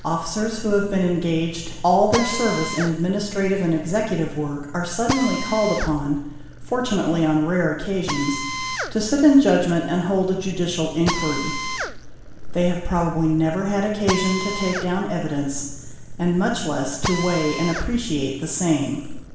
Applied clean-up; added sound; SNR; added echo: none; Drill; 11 dB; reverberation time 1.1 s.